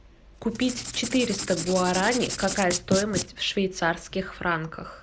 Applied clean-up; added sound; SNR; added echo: none; Writing; 6 dB; none.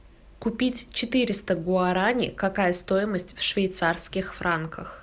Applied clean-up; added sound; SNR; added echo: none; none; none; none.